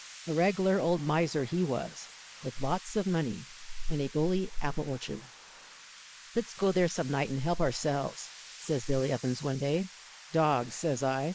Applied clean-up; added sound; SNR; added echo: neural mask model Resemble Enhance denoiser.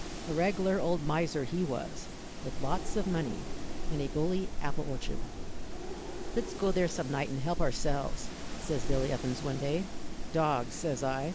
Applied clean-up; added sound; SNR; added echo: none; Wind; 0 dB; none.